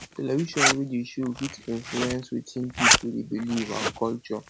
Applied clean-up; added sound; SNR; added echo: none; Zipper (clothing); -2 dB; none.